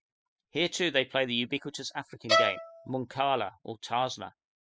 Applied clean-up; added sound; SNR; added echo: classical method spectral subtraction.